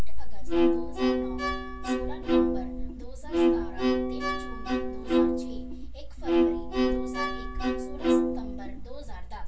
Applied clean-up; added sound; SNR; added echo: none; Bowed string instrument; -2 dB; reverberation time 0.2 s.